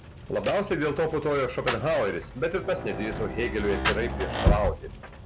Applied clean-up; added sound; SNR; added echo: none; Rain; 3 dB; none.